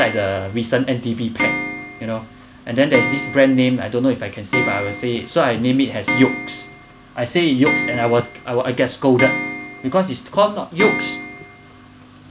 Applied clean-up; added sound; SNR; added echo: none; Clock; 7 dB; none.